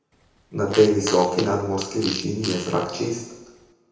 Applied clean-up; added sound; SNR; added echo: none; Fart; 12 dB; reverberation time 0.9 s.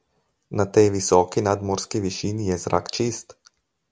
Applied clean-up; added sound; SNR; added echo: none; none; none; none.